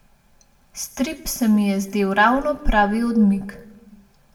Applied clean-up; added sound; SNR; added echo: none; none; none; reverberation time 0.7 s.